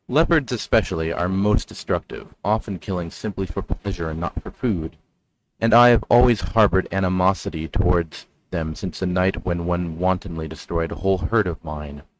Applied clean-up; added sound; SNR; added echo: neural mask model RNNoise.